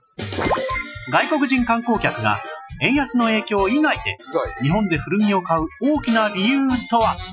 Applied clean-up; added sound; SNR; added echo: classical method Wiener filter.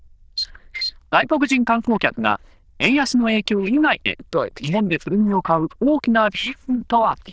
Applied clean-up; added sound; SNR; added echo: neural diffusion model UNIVERSE++.